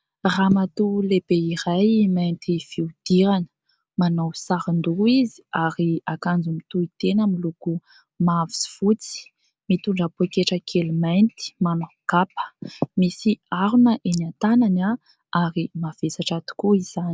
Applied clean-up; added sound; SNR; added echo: none; none; none; none.